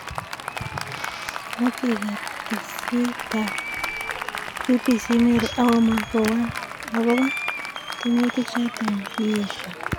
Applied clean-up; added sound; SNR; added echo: none; Applause; 7 dB; none.